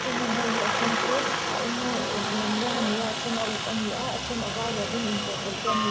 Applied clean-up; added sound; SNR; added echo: none; Aircraft; -2 dB; reverberation time 0.8 s.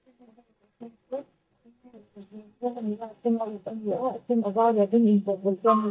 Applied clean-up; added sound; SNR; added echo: neural mask model DeepFilterNet 3.